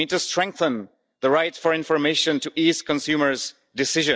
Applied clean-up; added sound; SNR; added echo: neural mask model DeepFilterNet 3.